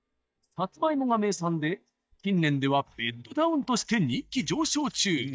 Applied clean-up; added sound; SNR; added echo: neural mask model DeepFilterNet 3.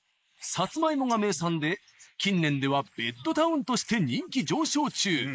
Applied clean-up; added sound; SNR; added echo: neural mask model Resemble Enhance denoiser.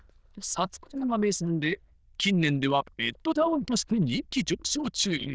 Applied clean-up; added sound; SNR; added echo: neural diffusion model UNIVERSE++.